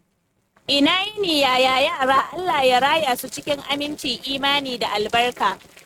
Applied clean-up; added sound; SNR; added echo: neural mask model RNNoise.